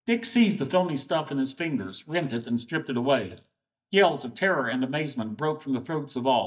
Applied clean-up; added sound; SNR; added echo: neural mask model DeepFilterNet 3.